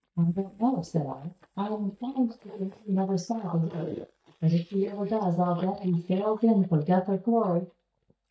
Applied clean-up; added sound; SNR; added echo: neural mask model DeepFilterNet 3.